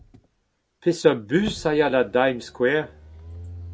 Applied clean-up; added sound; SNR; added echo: none; Motor vehicle (road); 18 dB; none.